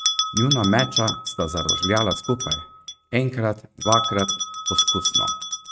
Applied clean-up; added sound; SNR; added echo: neural mask model RNNoise.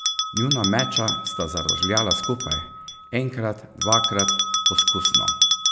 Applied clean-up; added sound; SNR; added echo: none; Bell; -3 dB; none.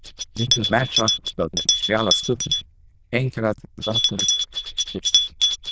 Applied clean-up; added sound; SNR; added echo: neural diffusion model UNIVERSE++.